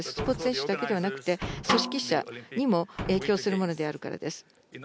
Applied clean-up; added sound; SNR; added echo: none; Snare drum + Slam; 5 dB; none.